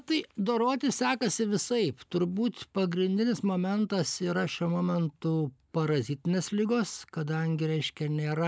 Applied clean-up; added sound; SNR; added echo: none; none; none; none.